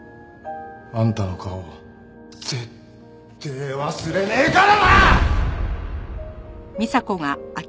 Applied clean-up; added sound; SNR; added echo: none; none; none; none.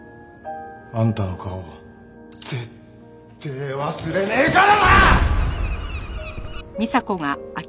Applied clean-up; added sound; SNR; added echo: none; Bird; 14 dB; none.